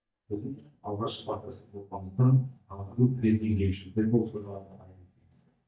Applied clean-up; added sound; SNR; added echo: neural mask model DeepFilterNet 3.